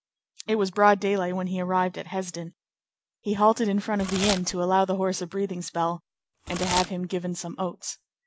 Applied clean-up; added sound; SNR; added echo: none; Packing tape, duct tape / Tearing; 11 dB; none.